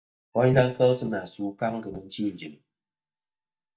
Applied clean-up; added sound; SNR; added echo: neural mask model DeepFilterNet 3.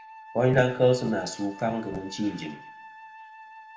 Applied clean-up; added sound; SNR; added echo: none; Wind instrument, woodwind instrument; 18 dB; reverberation time 0.5 s.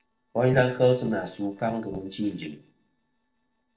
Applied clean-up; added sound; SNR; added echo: neural separator model SepFormer DNS4.